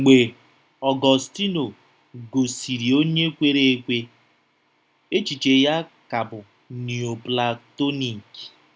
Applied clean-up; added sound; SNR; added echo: none; none; none; none.